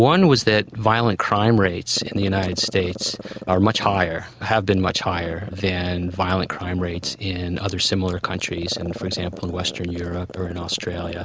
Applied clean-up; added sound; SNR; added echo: none; Growling; 15 dB; none.